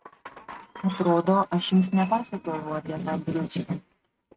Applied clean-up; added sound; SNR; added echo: neural mask model RNNoise.